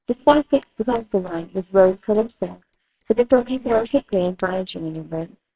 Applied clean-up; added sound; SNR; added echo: neural separator model SepFormer WHAMR!.